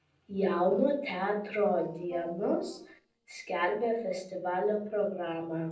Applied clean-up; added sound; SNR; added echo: neural separator model SepFormer DNS4.